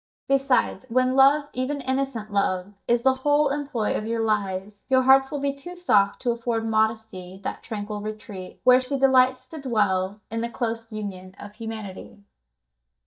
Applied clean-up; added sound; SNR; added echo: neural mask model DeepFilterNet 3.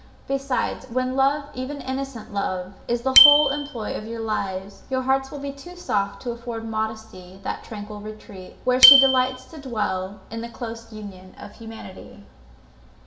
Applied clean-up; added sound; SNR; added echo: none; Bicycle bell; 1 dB; reverberation time 0.7 s.